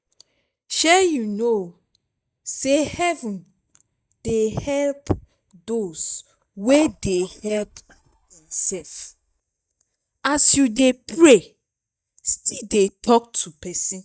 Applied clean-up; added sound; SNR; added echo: neural mask model DeepFilterNet 3.